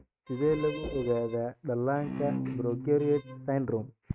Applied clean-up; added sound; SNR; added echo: neural mask model RNNoise.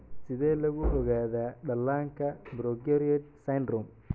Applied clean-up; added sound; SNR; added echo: none; none; none; none.